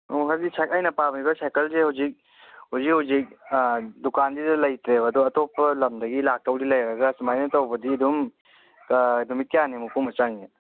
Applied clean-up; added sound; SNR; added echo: none; none; none; none.